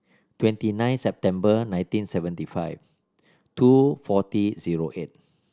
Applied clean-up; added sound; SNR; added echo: none; none; none; none.